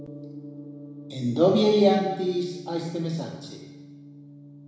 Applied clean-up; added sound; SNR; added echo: none; Gong; 16 dB; reverberation time 1.0 s.